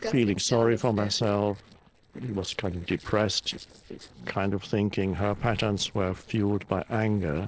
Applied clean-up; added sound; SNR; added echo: neural separator model SepFormer DNS4.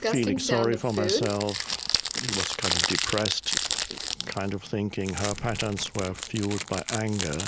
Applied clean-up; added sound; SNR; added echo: none; Crumpling, crinkling; 1 dB; none.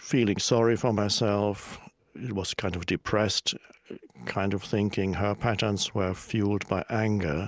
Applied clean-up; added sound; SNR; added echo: none; none; none; none.